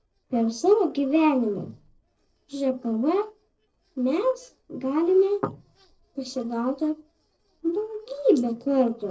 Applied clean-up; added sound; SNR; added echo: neural separator model SepFormer DNS4.